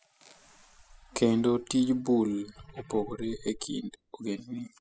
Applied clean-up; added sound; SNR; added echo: classical method spectral subtraction.